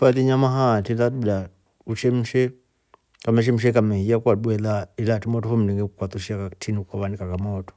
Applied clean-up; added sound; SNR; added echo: none; none; none; none.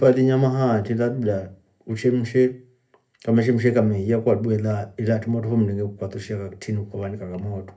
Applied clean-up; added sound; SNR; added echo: none; none; none; reverberation time 0.3 s.